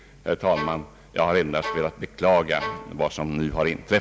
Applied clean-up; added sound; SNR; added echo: none; Bowed string instrument; 11 dB; none.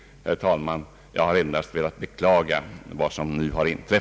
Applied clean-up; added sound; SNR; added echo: none; none; none; none.